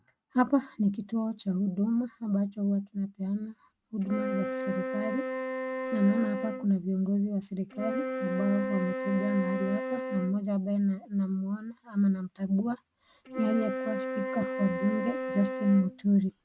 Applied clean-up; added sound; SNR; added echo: neural mask model RNNoise.